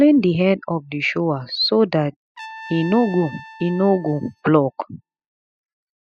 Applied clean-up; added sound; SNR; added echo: classical method spectral subtraction.